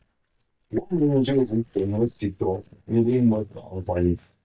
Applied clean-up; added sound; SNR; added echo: neural mask model DeepFilterNet 3.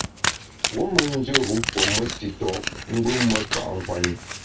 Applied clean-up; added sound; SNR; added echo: none; Domestic sounds, home sounds; 1 dB; reverberation time 0.1 s.